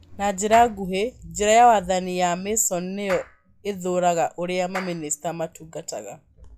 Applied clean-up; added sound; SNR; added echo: classical method log-MMSE.